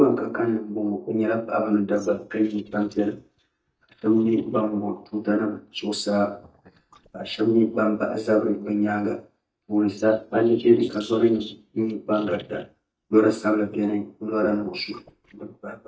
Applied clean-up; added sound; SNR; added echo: neural mask model DeepFilterNet 3.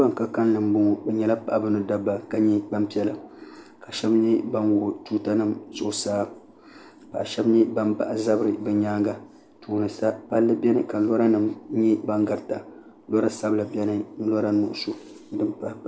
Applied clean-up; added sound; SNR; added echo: none; none; none; none.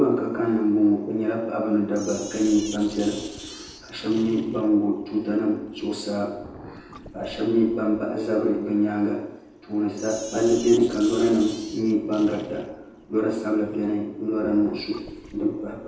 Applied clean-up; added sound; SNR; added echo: none; Sink (filling or washing); 19 dB; reverberation time 0.9 s.